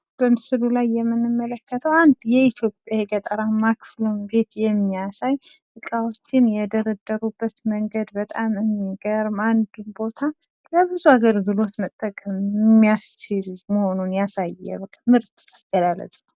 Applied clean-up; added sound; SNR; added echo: none; none; none; none.